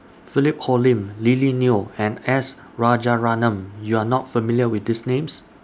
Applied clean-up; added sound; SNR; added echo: none; none; none; none.